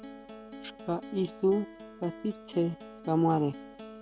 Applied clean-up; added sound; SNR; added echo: none; Acoustic guitar; 15 dB; none.